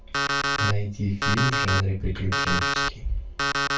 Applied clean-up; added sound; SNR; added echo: none; Alarm; -1 dB; reverberation time 0.2 s.